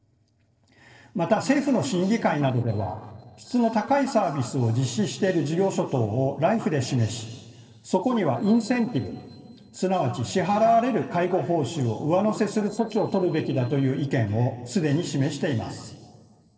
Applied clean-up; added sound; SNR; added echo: neural separator model SepFormer DNS4.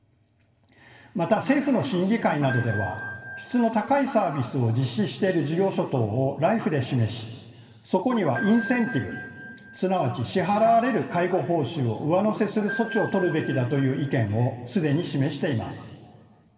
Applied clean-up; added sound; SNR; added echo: none; Ringtone / Bell; 11 dB; reverberation time 2.0 s.